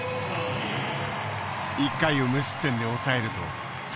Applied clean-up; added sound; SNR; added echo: none; none; none; none.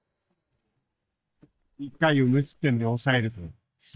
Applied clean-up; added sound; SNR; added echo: neural mask model DeepFilterNet 3.